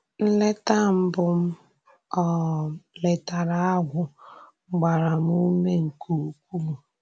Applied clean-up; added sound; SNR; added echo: none; none; none; none.